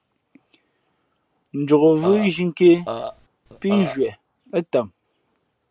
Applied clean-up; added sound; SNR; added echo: none; Burping, eructation; 10 dB; none.